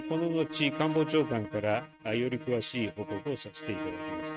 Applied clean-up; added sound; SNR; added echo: neural mask model RNNoise.